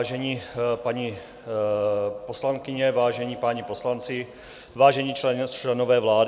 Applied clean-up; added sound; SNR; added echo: none; none; none; none.